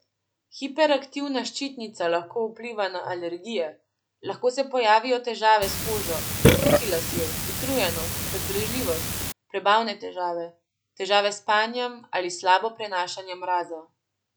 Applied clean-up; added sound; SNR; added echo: none; Burping, eructation; -2 dB; none.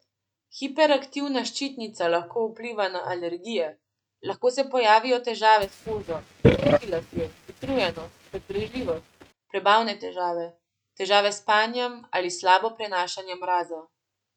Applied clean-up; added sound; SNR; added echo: neural mask model RNNoise.